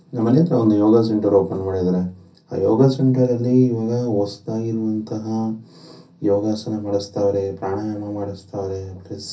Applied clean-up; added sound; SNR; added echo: none; none; none; reverberation time 0.3 s.